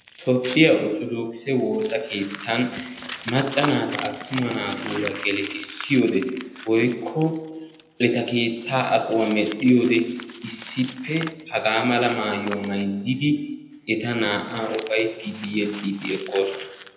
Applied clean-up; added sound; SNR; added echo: none; Crumpling, crinkling; 15 dB; reverberation time 0.7 s.